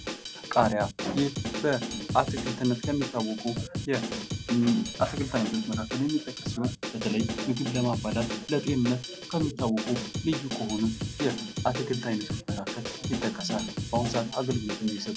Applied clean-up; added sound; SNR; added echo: none; Drum kit; 5 dB; none.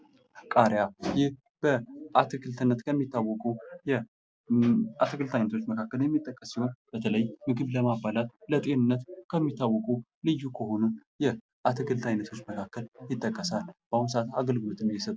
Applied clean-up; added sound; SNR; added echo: none; none; none; none.